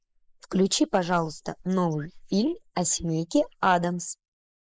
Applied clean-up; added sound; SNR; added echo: neural mask model Resemble Enhance denoiser.